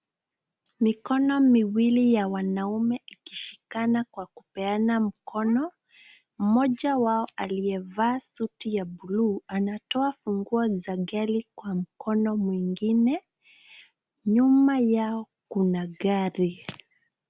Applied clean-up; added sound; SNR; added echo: none; none; none; none.